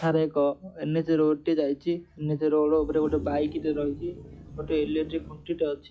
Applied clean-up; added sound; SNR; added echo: classical method log-MMSE.